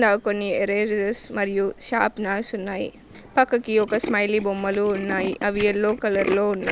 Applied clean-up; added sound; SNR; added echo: none; Tools; 13 dB; none.